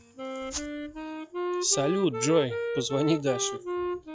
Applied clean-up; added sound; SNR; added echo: classical method log-MMSE.